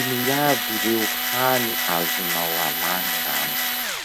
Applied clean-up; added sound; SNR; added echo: none; Tools; -2 dB; none.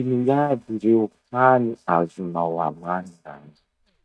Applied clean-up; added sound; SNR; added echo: neural mask model DeepFilterNet 3.